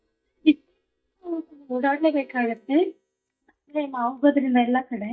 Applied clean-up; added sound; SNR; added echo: neural mask model DeepFilterNet 3.